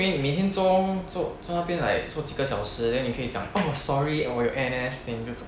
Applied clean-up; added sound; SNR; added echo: none; none; none; none.